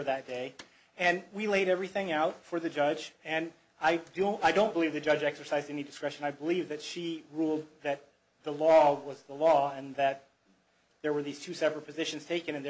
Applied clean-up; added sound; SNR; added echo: none; none; none; none.